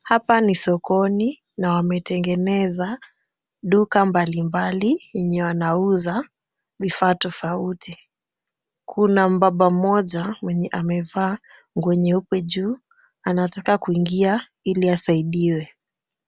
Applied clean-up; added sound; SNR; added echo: none; none; none; none.